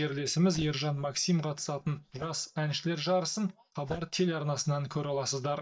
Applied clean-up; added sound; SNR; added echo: neural mask model DeepFilterNet 3.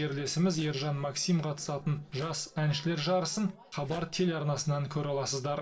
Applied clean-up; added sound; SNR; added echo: neural separator model SepFormer DNS4.